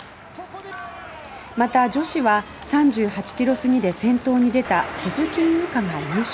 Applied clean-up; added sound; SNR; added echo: none; none; none; none.